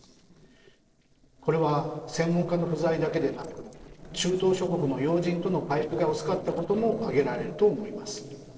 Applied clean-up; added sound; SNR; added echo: neural separator model SepFormer DNS4.